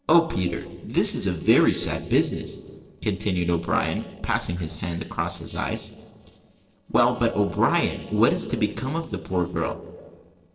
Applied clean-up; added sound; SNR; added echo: neural separator model SepFormer DNS4.